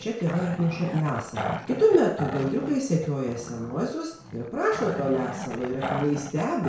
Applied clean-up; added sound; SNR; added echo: none; Growling; 10 dB; reverberation time 0.5 s.